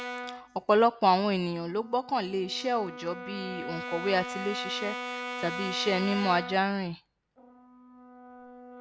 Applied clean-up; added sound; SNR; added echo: none; Brass instrument; 10 dB; none.